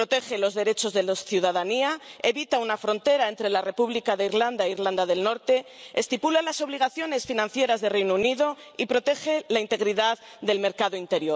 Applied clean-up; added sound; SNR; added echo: none; none; none; none.